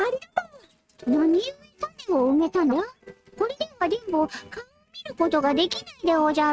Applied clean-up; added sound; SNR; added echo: neural mask model RNNoise.